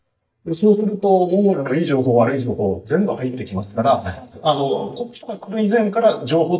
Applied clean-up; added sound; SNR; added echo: neural mask model DeepFilterNet 3.